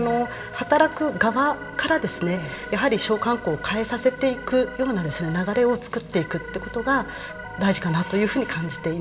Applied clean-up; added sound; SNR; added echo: none; Organ; 14 dB; reverberation time 2.1 s.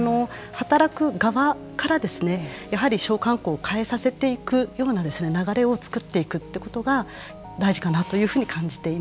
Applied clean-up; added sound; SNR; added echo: none; none; none; none.